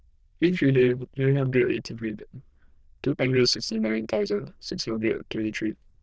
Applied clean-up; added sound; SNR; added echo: neural diffusion model UNIVERSE++.